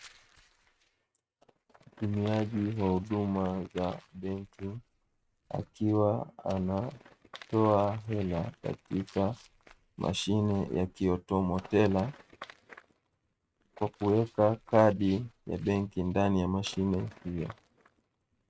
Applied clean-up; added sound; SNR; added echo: neural mask model RNNoise.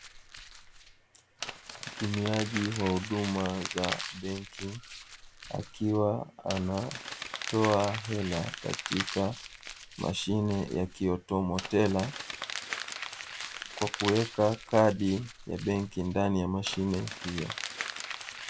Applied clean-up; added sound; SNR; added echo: none; Crumpling, crinkling; 9 dB; none.